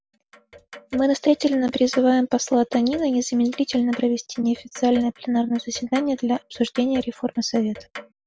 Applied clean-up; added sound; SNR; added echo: none; Clock; 20 dB; none.